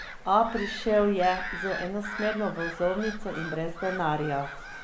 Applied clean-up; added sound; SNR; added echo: none; Gull, seagull / Bird vocalization, bird call, bird song; 8 dB; none.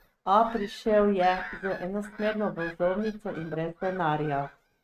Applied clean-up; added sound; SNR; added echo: neural mask model RNNoise.